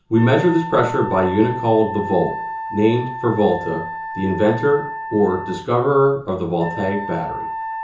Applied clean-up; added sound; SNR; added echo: none; Wind instrument, woodwind instrument; 10 dB; reverberation time 0.6 s.